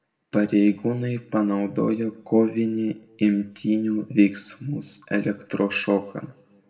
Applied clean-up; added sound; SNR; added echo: none; none; none; reverberation time 0.5 s.